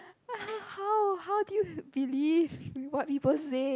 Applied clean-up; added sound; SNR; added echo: none; Tambourine; 13 dB; none.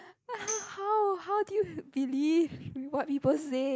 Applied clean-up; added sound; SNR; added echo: neural mask model Resemble Enhance denoiser.